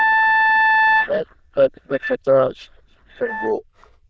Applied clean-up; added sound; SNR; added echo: neural diffusion model UNIVERSE++.